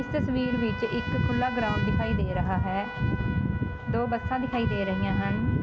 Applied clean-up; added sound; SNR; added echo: none; Trumpet; 11 dB; none.